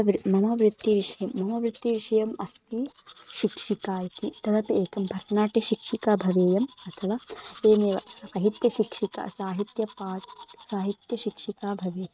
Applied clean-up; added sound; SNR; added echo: neural mask model RNNoise.